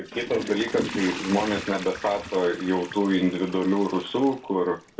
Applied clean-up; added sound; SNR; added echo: none; Toilet flush / Water; 12 dB; reverberation time 0.3 s.